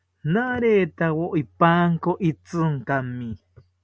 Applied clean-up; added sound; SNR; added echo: none; none; none; none.